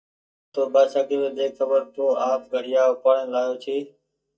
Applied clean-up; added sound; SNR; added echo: neural mask model DeepFilterNet 3.